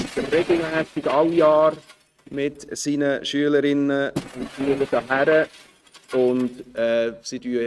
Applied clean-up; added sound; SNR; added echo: neural mask model RNNoise.